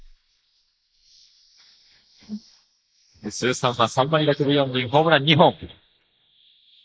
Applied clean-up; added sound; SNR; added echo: neural mask model Resemble Enhance denoiser.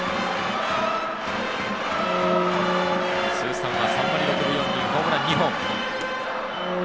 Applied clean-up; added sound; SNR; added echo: none; Bowed string instrument; 7 dB; none.